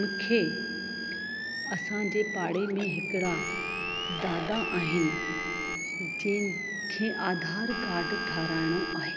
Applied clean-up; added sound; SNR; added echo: none; Telephone + Animal; 3 dB; none.